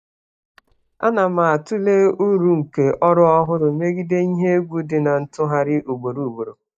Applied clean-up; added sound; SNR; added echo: neural mask model DeepFilterNet 3.